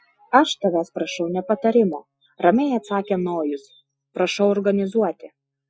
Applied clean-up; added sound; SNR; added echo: classical method Wiener filter.